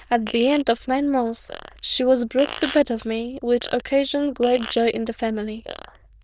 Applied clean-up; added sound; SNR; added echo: neural diffusion model UNIVERSE++.